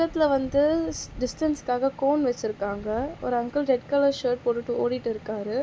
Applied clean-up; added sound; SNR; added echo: none; none; none; none.